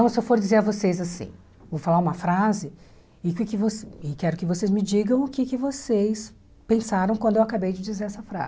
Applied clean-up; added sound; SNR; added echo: none; none; none; none.